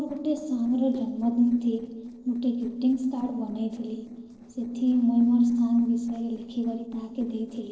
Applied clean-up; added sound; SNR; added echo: neural separator model SepFormer DNS4.